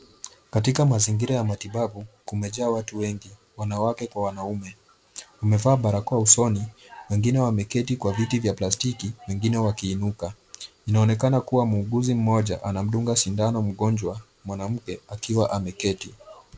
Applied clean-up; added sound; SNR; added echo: none; none; none; none.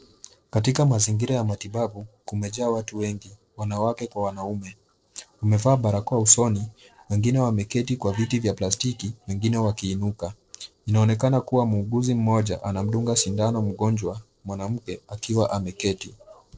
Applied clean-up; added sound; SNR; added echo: neural separator model SepFormer DNS4.